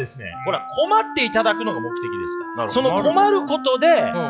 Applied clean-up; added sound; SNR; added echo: classical method log-MMSE.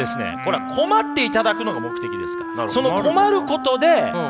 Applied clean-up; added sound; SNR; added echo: none; Wind instrument, woodwind instrument; 7 dB; none.